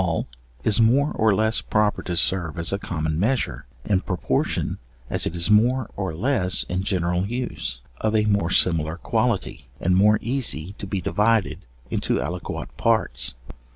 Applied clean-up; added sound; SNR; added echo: none; none; none; none.